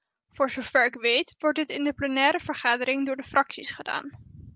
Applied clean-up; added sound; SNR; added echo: none; none; none; none.